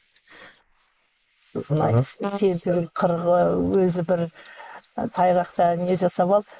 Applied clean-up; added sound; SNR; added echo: neural mask model Resemble Enhance denoiser.